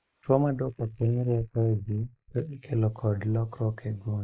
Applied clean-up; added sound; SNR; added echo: neural mask model Resemble Enhance denoiser.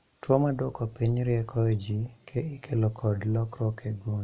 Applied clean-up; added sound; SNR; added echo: none; none; none; none.